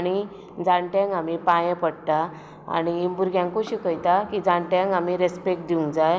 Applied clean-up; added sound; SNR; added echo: none; none; none; none.